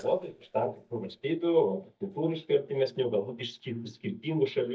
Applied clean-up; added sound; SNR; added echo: neural mask model DeepFilterNet 3.